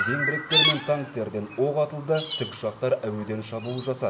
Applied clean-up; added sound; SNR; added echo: none; Chirp, tweet; 1 dB; reverberation time 2.1 s.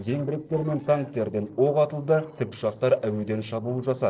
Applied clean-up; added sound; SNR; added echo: neural separator model SepFormer DNS4.